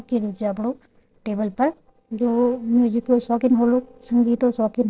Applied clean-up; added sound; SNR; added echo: neural separator model SepFormer DNS4.